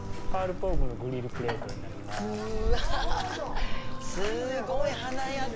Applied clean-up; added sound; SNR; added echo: none; Bathtub (filling or washing); -4 dB; none.